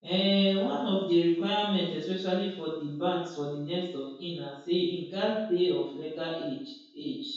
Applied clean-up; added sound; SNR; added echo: none; none; none; reverberation time 0.6 s.